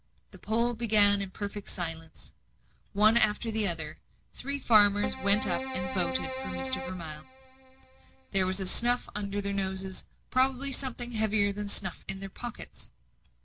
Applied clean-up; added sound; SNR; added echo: none; Keyboard (musical); 7 dB; none.